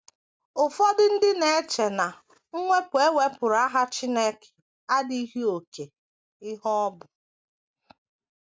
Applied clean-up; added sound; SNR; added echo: none; none; none; none.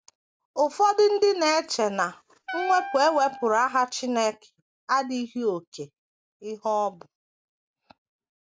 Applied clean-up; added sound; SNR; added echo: none; Wind instrument, woodwind instrument; 12 dB; none.